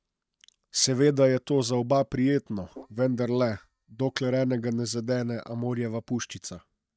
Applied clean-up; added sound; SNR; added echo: neural mask model DeepFilterNet 3.